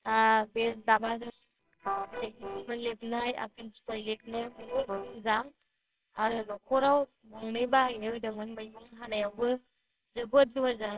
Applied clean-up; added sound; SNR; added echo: neural separator model SepFormer WHAMR!.